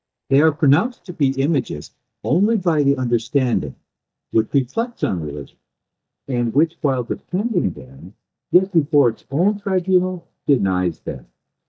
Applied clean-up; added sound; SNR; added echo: neural mask model DeepFilterNet 3.